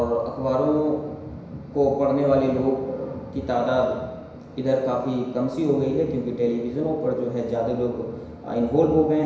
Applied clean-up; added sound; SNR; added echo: none; none; none; reverberation time 1.0 s.